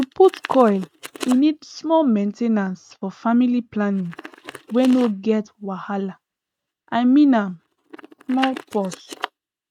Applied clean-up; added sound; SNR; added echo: neural mask model RNNoise.